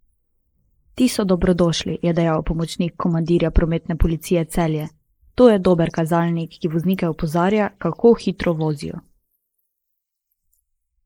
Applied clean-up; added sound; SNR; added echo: neural mask model Resemble Enhance denoiser.